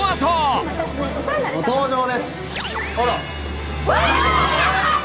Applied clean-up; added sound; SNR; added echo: none; Snare drum; 20 dB; none.